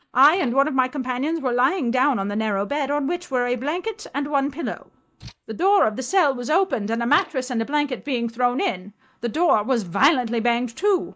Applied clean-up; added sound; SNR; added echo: neural mask model DeepFilterNet 3.